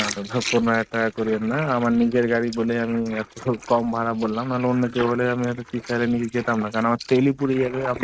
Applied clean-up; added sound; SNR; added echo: neural mask model RNNoise.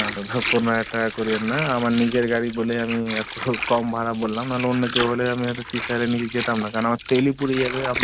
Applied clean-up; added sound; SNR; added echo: none; Water; 7 dB; none.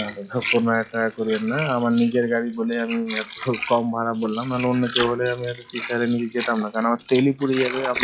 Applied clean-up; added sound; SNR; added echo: classical method log-MMSE.